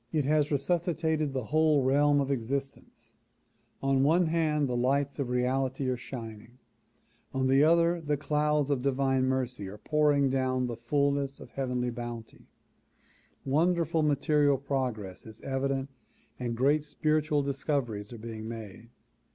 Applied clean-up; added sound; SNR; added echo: none; none; none; none.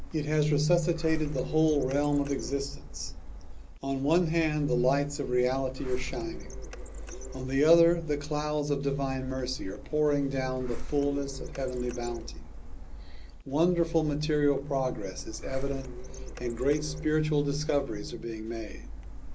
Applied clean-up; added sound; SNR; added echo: none; Printer; 8 dB; reverberation time 0.2 s.